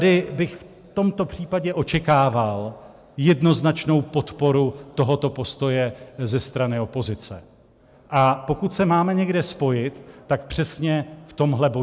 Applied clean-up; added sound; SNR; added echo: none; none; none; none.